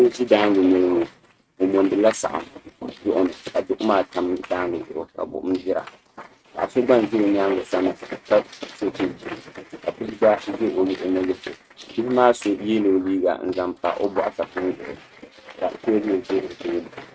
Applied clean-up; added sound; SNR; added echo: neural mask model RNNoise.